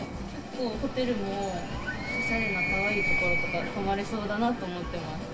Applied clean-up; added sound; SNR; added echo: none; Animal; 3 dB; reverberation time 0.2 s.